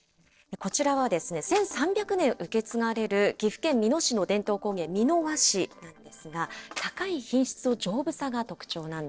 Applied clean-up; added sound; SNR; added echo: neural separator model SepFormer DNS4.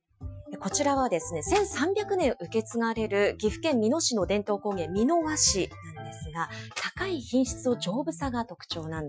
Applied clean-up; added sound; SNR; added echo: classical method Wiener filter.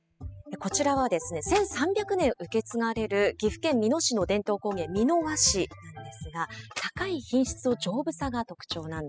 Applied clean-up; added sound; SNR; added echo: classical method spectral subtraction.